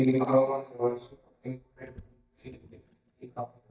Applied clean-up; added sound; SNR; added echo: neural mask model DeepFilterNet 3.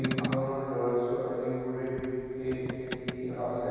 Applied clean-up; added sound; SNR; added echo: none; Motor vehicle (road); 7 dB; reverberation time 2.2 s.